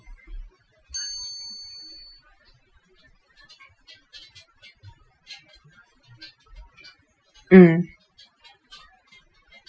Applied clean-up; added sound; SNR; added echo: classical method Wiener filter.